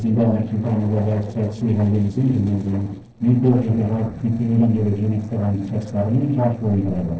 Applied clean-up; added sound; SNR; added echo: neural separator model SepFormer DNS4.